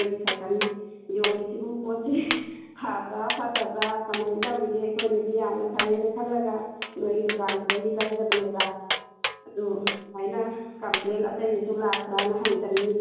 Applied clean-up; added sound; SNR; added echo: none; Tap; 1 dB; reverberation time 1.0 s.